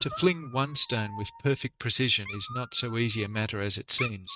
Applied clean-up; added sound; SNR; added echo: neural mask model RNNoise.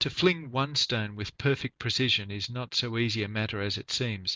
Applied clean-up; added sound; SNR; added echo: none; none; none; none.